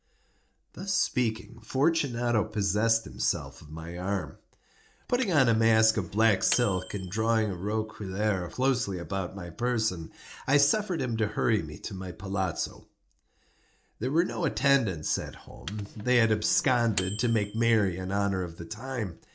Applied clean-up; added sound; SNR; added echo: none; Microwave oven; 15 dB; none.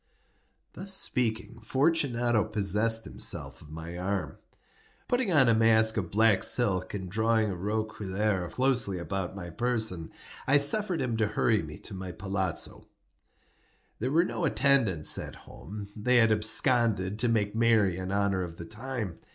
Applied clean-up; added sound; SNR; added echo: none; none; none; none.